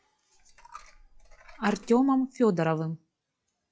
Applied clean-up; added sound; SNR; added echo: classical method log-MMSE.